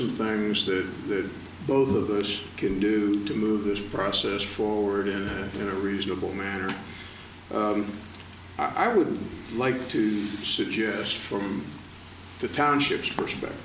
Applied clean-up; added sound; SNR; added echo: none; none; none; none.